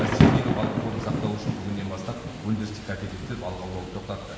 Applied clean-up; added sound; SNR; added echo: none; Thunder / Rain; -4 dB; reverberation time 1.0 s.